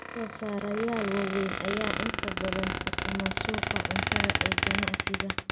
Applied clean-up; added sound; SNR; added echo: none; Squeak; -3 dB; none.